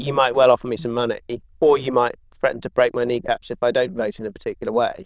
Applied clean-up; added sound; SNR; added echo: neural diffusion model UNIVERSE++.